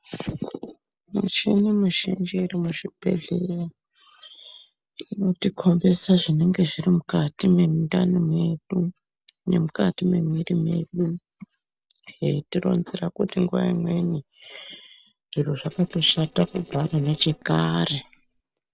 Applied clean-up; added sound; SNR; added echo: neural separator model SepFormer DNS4.